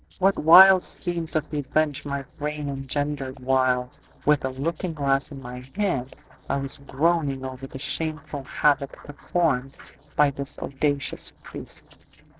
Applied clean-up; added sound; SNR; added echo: neural separator model SepFormer DNS4.